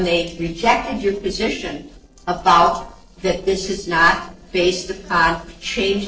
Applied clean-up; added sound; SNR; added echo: neural separator model SepFormer DNS4.